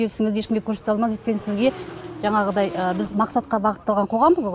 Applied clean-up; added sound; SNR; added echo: none; Motorcycle / Engine; 15 dB; none.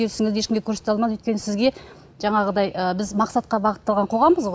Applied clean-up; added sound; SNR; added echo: none; none; none; none.